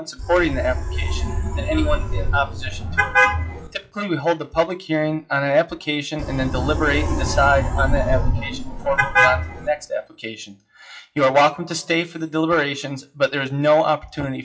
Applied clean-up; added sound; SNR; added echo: classical method WPE with log-MMSE.